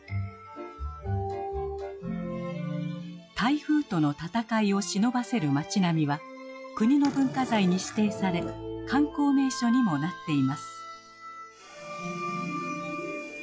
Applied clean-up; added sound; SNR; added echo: classical method log-MMSE.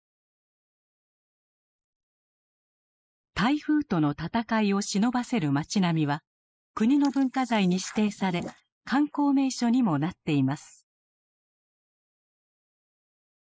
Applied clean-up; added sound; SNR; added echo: neural mask model Resemble Enhance denoiser.